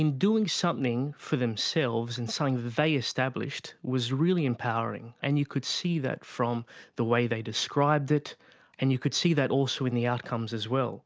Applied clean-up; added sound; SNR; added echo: none; none; none; none.